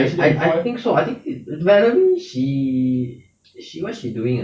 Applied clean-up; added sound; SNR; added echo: none; none; none; none.